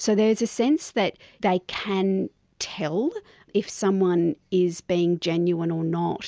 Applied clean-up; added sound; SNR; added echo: none; none; none; none.